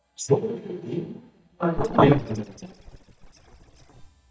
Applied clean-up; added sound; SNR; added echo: neural mask model DeepFilterNet 3.